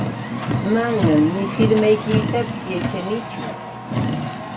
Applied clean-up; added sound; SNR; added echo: none; Car; 2 dB; reverberation time 0.2 s.